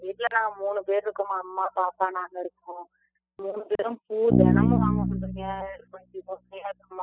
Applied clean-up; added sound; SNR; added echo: classical method spectral subtraction.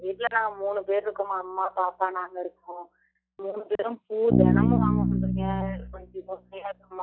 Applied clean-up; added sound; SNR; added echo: classical method log-MMSE.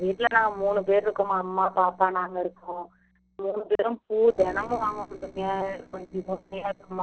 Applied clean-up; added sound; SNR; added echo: neural separator model SepFormer DNS4.